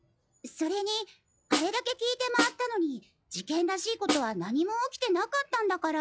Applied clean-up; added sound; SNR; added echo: classical method log-MMSE.